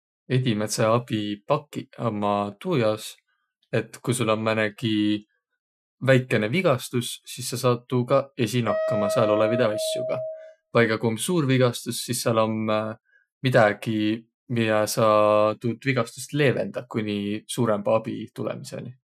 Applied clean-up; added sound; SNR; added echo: classical method Wiener filter.